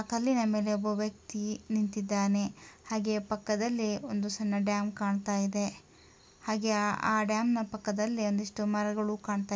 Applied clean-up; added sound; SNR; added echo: none; none; none; none.